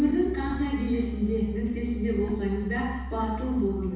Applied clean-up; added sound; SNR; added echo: none; Bowed string instrument; 18 dB; reverberation time 1.1 s.